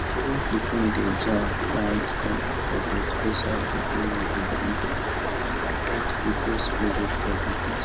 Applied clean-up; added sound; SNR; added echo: none; Stream; -4 dB; none.